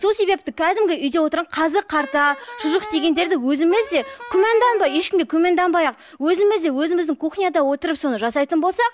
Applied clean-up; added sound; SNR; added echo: none; Wind instrument, woodwind instrument; 16 dB; none.